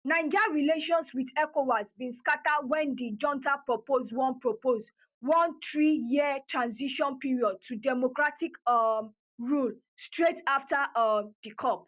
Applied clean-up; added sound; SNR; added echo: none; none; none; none.